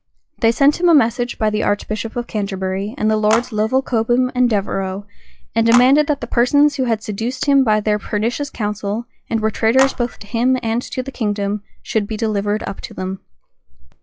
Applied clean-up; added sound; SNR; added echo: classical method log-MMSE.